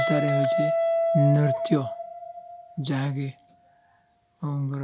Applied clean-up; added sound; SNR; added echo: none; Guitar; 1 dB; none.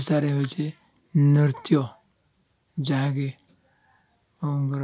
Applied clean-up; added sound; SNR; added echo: none; none; none; none.